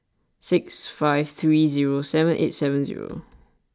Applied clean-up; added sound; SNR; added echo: none; none; none; none.